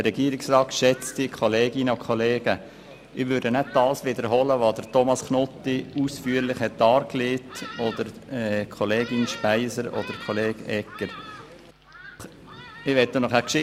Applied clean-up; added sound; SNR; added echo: none; Thunderstorm; 19 dB; none.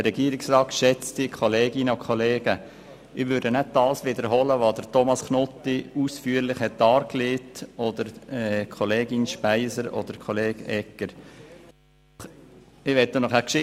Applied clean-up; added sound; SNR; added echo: none; none; none; none.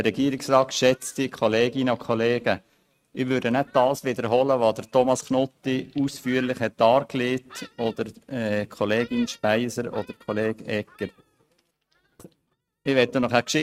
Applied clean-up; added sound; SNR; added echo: neural mask model RNNoise.